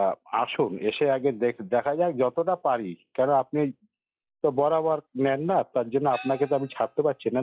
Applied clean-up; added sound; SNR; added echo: classical method log-MMSE.